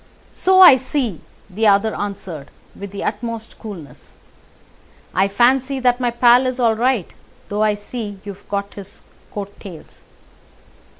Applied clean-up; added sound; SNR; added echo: none; none; none; none.